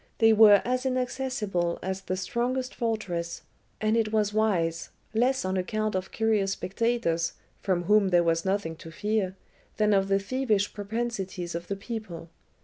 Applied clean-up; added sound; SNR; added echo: none; none; none; none.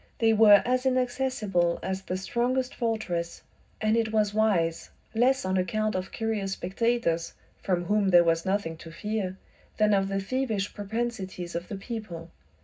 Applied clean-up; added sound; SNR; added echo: none; none; none; reverberation time 0.4 s.